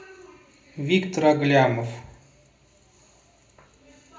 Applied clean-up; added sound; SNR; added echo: none; none; none; reverberation time 0.5 s.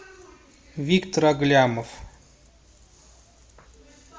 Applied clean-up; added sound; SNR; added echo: none; none; none; none.